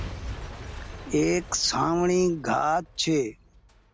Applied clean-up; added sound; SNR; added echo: none; Shatter / Crushing / Boom; 13 dB; none.